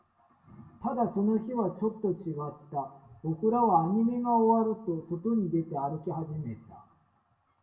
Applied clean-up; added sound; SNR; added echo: none; none; none; reverberation time 0.7 s.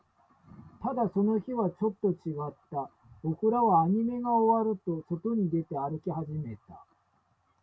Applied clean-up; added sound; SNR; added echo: none; none; none; none.